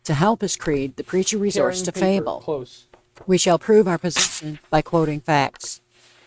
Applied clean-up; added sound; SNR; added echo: neural mask model RNNoise.